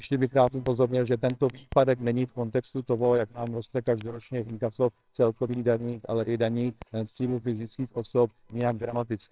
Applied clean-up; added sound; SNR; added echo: neural separator model SepFormer WHAMR!.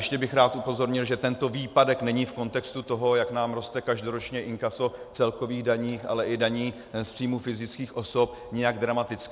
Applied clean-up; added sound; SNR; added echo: none; none; none; none.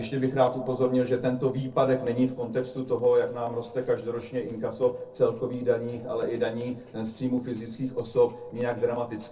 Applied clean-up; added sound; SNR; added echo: neural separator model SepFormer DNS4.